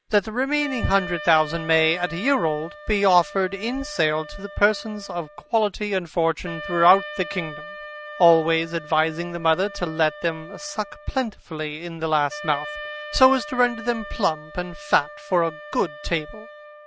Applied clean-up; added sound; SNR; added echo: none; Wind instrument, woodwind instrument; 14 dB; none.